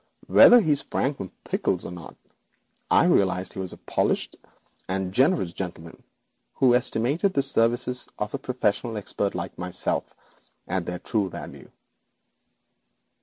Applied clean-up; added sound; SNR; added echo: none; none; none; none.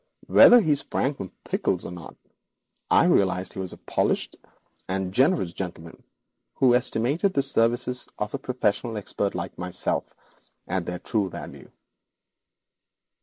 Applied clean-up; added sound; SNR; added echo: neural mask model Resemble Enhance denoiser.